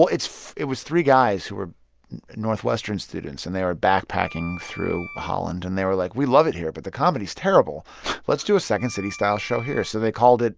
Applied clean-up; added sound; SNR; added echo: none; Wind instrument, woodwind instrument; 17 dB; none.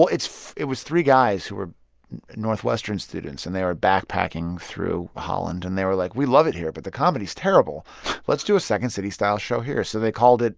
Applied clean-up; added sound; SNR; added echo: neural mask model Resemble Enhance denoiser.